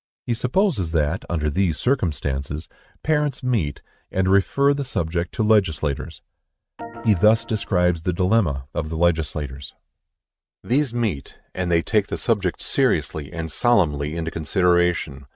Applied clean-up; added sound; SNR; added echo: neural mask model RNNoise.